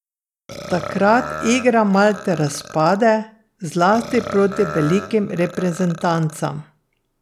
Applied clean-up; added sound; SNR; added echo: none; Burping, eructation; 14 dB; none.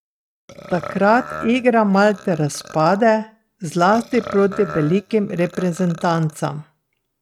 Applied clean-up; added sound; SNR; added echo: neural mask model RNNoise.